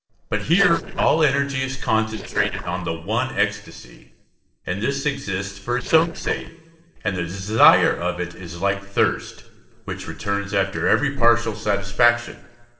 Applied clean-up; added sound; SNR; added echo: neural separator model SepFormer DNS4.